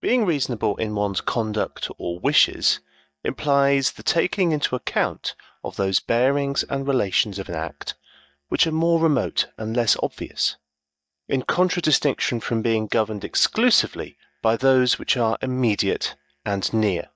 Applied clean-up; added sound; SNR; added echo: neural mask model DeepFilterNet 3.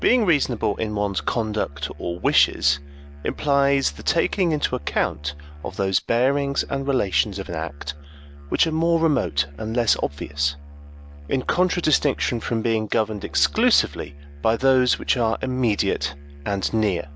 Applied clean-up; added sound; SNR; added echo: none; Musical instrument; 16 dB; none.